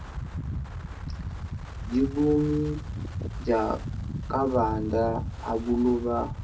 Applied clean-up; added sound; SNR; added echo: none; Wind; 6 dB; reverberation time 0.4 s.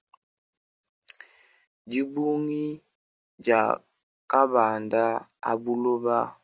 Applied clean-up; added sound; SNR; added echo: none; none; none; none.